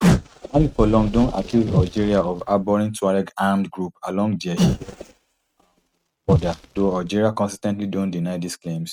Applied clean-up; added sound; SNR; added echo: neural mask model RNNoise.